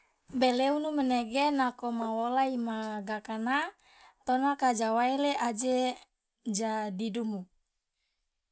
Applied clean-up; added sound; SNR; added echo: none; none; none; none.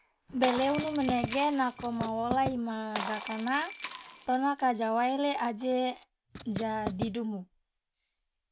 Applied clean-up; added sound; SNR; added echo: none; Shatter + Writing; 5 dB; none.